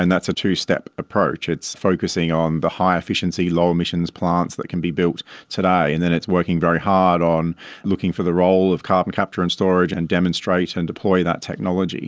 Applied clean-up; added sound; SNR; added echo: none; none; none; none.